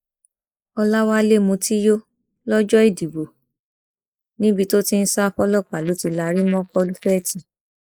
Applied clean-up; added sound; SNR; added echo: neural mask model Resemble Enhance denoiser.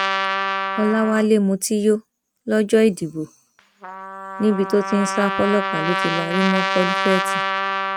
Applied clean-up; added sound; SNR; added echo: neural mask model RNNoise.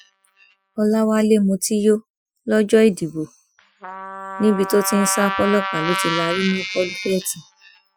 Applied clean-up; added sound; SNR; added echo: classical method Wiener filter.